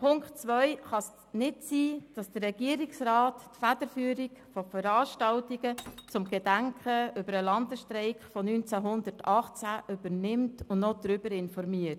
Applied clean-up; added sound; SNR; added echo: none; Glass; 20 dB; none.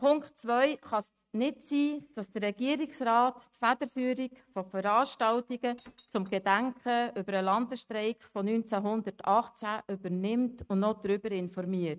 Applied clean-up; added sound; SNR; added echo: neural mask model RNNoise.